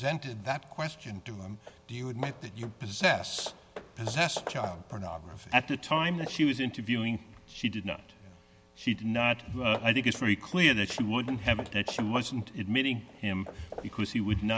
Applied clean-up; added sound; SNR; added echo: none; Hammer / Wood; 15 dB; none.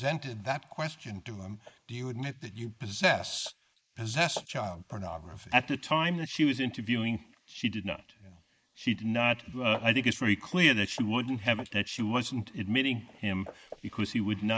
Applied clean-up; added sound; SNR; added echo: neural mask model Resemble Enhance denoiser.